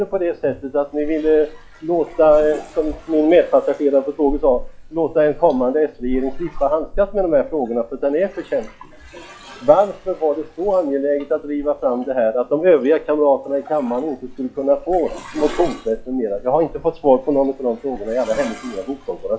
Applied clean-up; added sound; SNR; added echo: classical method log-MMSE.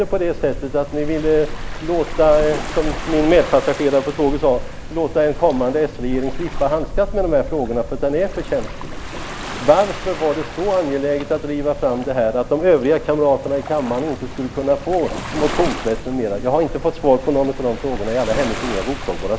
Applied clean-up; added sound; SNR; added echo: none; Waves, surf; 8 dB; none.